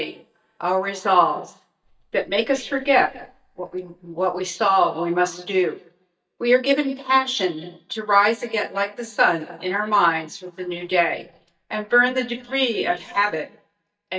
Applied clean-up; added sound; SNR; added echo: neural mask model DeepFilterNet 3.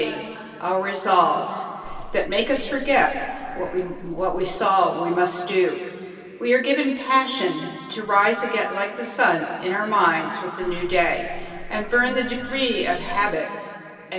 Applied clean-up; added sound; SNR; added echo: none; Livestock, farm animals, working animals; 11 dB; reverberation time 2.5 s.